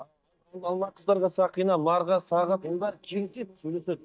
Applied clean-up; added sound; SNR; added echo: neural mask model DeepFilterNet 3.